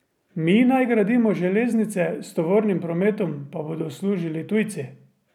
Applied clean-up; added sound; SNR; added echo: none; none; none; none.